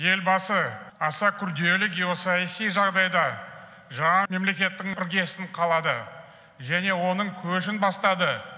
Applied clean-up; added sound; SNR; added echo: none; none; none; none.